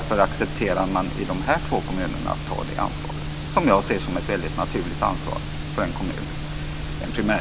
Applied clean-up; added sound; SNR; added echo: none; none; none; none.